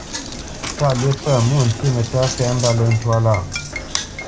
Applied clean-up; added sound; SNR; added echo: none; Knock; 9 dB; none.